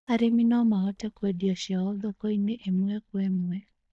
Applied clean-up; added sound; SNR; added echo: neural mask model DeepFilterNet 3.